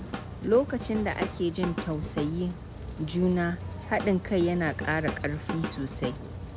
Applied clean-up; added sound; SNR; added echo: none; Drum / Drum kit + Rain; 7 dB; none.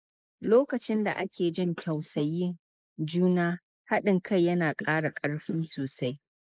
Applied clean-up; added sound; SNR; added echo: neural mask model Resemble Enhance denoiser.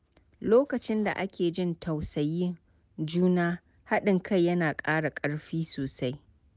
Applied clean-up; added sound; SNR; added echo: none; none; none; none.